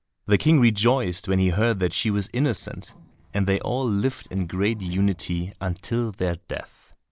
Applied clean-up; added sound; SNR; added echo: neural separator model SepFormer DNS4.